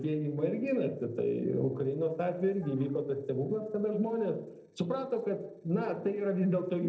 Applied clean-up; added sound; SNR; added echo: neural separator model SepFormer DNS4.